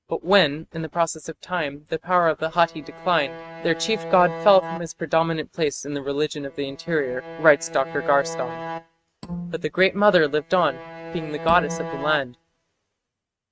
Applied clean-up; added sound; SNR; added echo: neural mask model RNNoise.